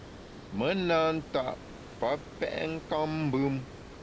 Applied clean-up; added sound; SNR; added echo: none; Water; 14 dB; none.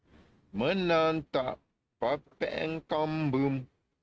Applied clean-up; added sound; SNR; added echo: neural mask model RNNoise.